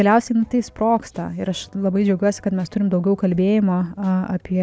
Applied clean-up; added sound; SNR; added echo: none; none; none; none.